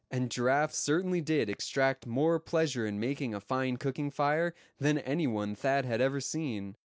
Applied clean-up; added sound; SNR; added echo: none; none; none; none.